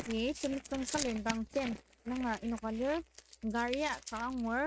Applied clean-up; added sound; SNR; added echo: neural mask model RNNoise.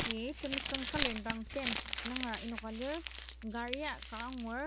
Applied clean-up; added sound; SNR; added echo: none; Crumpling, crinkling; -4 dB; none.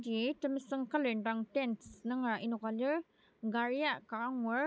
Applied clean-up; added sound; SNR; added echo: none; none; none; none.